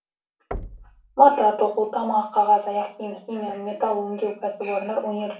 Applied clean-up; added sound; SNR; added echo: none; Knock; 18 dB; reverberation time 0.3 s.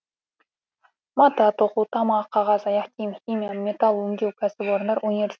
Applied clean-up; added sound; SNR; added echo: none; none; none; none.